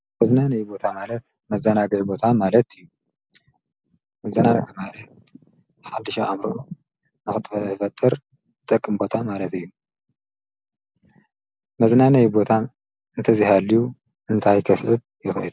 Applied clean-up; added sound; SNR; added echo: none; none; none; none.